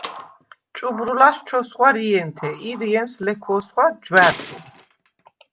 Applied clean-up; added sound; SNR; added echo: none; Slam; 16 dB; none.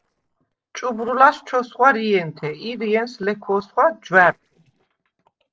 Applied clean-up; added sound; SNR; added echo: neural separator model SepFormer DNS4.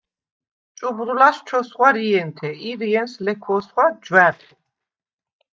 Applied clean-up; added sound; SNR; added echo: neural mask model DeepFilterNet 3.